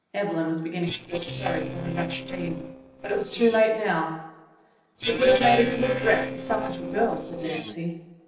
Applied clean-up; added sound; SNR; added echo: neural separator model SepFormer DNS4.